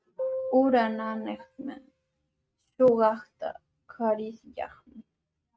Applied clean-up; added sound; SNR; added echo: neural mask model RNNoise.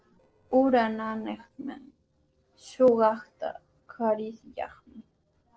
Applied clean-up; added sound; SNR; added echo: neural separator model SepFormer DNS4.